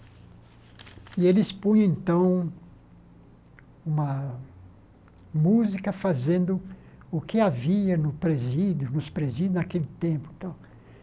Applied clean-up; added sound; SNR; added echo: none; none; none; none.